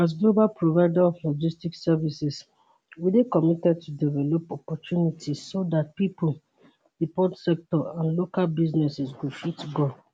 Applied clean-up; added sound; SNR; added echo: none; none; none; none.